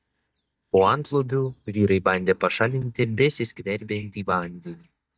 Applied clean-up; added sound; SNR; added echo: neural mask model DeepFilterNet 3.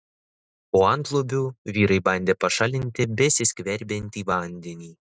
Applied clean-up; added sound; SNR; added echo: none; none; none; none.